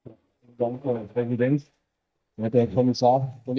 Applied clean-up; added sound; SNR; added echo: neural mask model DeepFilterNet 3.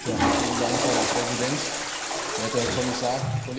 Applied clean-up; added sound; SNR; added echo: none; Toilet flush / Water; -4 dB; reverberation time 0.9 s.